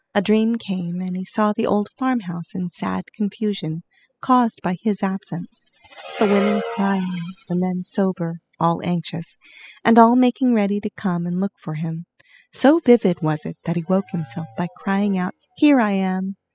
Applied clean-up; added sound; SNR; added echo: classical method spectral subtraction.